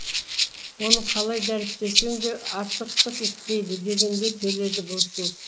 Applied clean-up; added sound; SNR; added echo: neural mask model Resemble Enhance denoiser.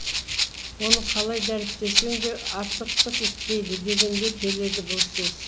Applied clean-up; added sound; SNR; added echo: none; Rattle (instrument); -4 dB; none.